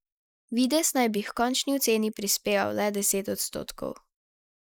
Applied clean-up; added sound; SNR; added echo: neural mask model Resemble Enhance denoiser.